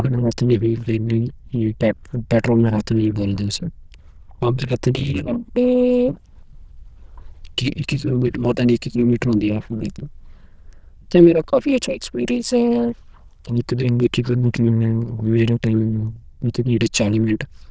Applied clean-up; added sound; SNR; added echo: neural diffusion model UNIVERSE++.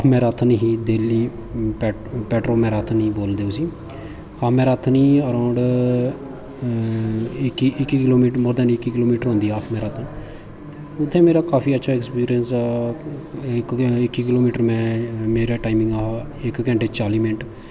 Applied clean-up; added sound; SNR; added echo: none; none; none; none.